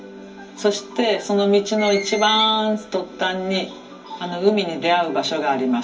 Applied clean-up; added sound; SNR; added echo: none; Screech; 15 dB; reverberation time 0.3 s.